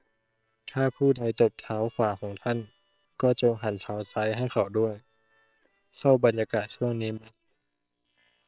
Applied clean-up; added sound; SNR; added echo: neural separator model SepFormer WHAM!.